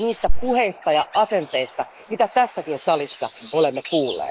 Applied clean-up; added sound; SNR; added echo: neural mask model Resemble Enhance denoiser.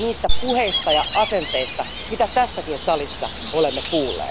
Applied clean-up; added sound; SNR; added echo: none; Gull, seagull; 1 dB; none.